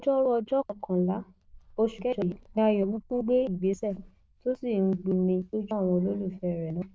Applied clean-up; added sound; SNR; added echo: neural diffusion model UNIVERSE++.